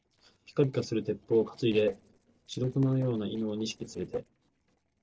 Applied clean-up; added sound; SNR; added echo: neural separator model SepFormer DNS4.